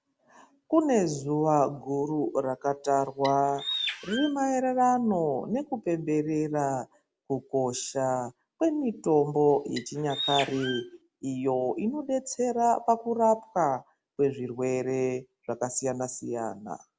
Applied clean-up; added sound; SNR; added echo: none; Bird; 8 dB; none.